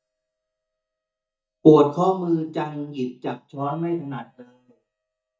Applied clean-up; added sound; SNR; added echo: neural mask model DeepFilterNet 3.